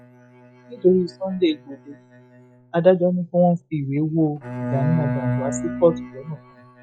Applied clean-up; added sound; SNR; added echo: classical method log-MMSE.